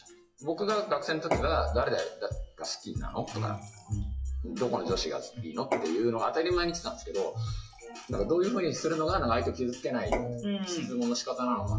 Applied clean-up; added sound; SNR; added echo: classical method WPE with log-MMSE.